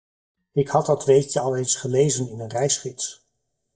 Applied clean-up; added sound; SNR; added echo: neural mask model DeepFilterNet 3.